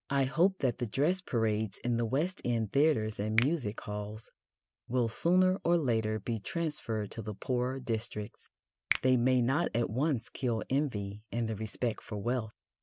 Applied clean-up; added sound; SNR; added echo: none; Finger snapping; 12 dB; none.